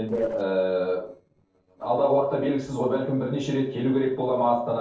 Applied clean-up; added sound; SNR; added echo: neural separator model SepFormer DNS4.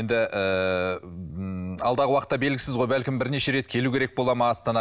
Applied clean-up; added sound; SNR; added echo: none; none; none; none.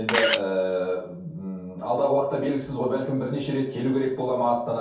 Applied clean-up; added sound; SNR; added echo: none; Camera; -3 dB; reverberation time 0.6 s.